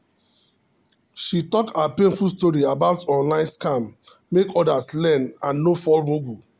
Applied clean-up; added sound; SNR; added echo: none; none; none; none.